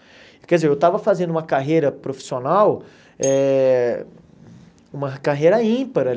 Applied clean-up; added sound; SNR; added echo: none; Bell; 18 dB; none.